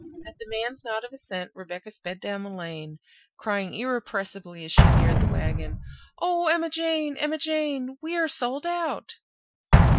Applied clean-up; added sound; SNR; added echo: classical method Wiener filter.